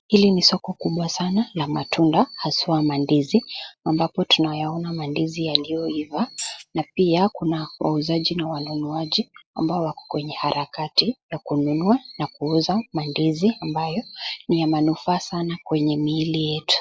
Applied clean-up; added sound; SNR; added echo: classical method log-MMSE.